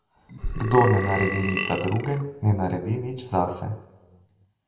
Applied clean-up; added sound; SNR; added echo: none; Burping, eructation; 4 dB; reverberation time 1.0 s.